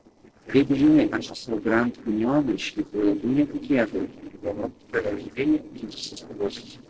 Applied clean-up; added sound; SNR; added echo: neural separator model SepFormer DNS4.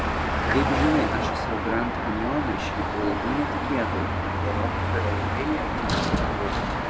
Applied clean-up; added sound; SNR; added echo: none; Car passing by / Traffic noise, roadway noise / Engine; -4 dB; none.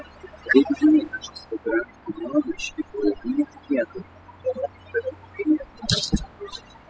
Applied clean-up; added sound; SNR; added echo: classical method spectral subtraction.